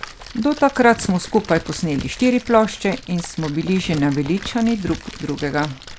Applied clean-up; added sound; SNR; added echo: none; Tearing + Splash, splatter; 15 dB; none.